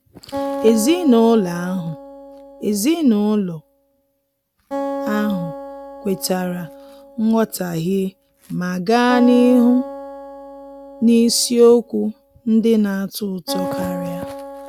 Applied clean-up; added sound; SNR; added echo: none; Acoustic guitar; 12 dB; none.